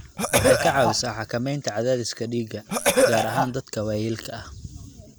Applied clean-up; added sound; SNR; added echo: none; Cough; -5 dB; none.